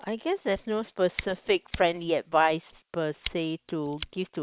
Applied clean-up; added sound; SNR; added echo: neural separator model SepFormer WHAM!.